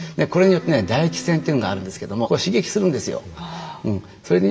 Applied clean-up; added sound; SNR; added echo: none; Wind instrument, woodwind instrument; 16 dB; reverberation time 1.7 s.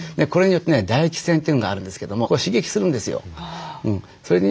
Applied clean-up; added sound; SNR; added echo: none; none; none; none.